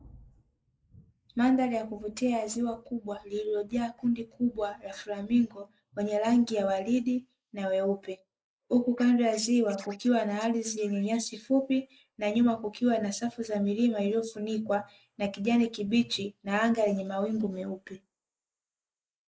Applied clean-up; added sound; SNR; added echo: neural mask model Resemble Enhance denoiser.